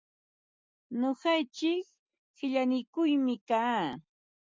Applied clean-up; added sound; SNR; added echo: none; none; none; none.